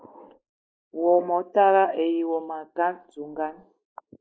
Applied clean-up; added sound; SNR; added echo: neural mask model Resemble Enhance denoiser.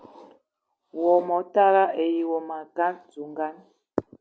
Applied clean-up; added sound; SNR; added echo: none; none; none; none.